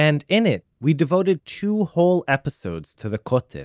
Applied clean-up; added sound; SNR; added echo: none; none; none; none.